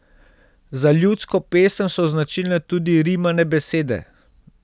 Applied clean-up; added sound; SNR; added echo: none; none; none; none.